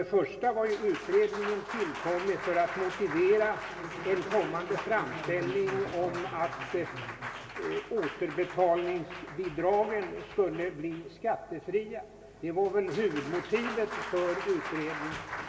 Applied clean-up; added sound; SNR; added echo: none; Applause; 10 dB; reverberation time 1.4 s.